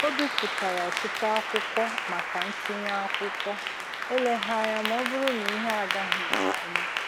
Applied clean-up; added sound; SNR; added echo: none; Fart + Applause / Clapping; 0 dB; none.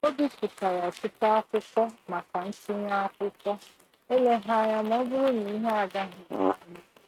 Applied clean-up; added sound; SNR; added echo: neural mask model RNNoise.